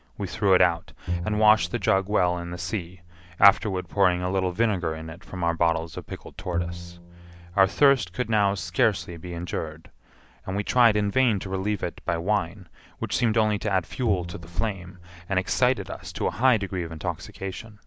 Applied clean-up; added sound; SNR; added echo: none; Bowed string instrument; 11 dB; none.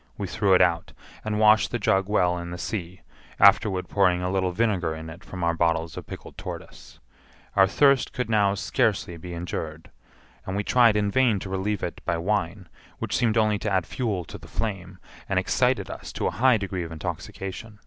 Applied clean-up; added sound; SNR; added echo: none; none; none; none.